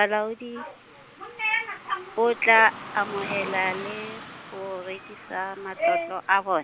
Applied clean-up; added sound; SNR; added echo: none; Car passing by / Traffic noise, roadway noise; 15 dB; none.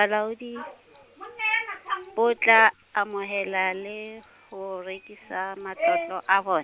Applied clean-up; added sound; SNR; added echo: none; none; none; none.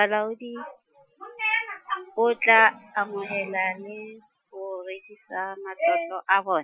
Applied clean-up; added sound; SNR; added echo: classical method Wiener filter.